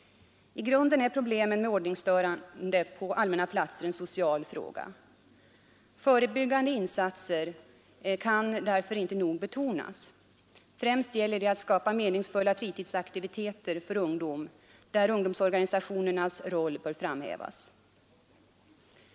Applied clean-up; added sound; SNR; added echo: none; none; none; none.